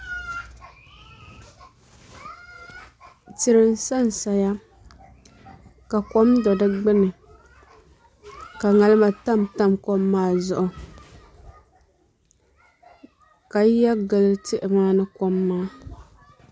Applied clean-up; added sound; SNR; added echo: none; none; none; none.